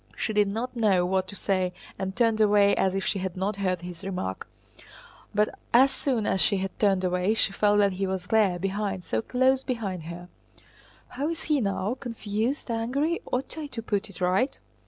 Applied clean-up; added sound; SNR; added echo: none; none; none; none.